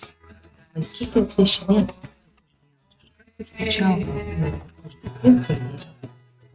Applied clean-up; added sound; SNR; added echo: neural mask model RNNoise.